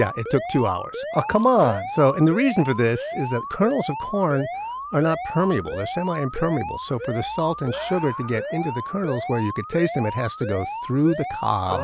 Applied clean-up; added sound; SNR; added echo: none; Alarm; 8 dB; none.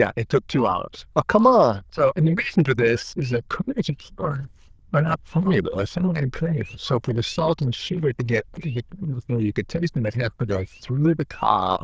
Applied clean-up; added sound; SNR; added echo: neural diffusion model UNIVERSE++.